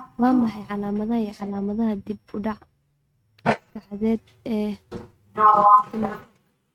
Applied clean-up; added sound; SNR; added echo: neural mask model RNNoise.